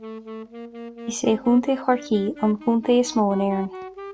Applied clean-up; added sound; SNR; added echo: none; Wind instrument, woodwind instrument; 14 dB; none.